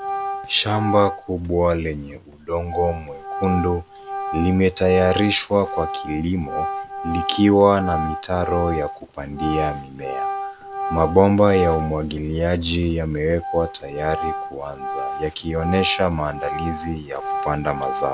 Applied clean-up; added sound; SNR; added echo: none; Organ; 7 dB; none.